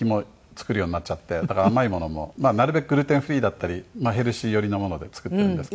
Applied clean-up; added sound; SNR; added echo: none; none; none; none.